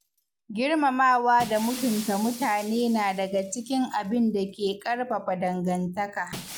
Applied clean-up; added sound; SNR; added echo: none; Shatter; 17 dB; none.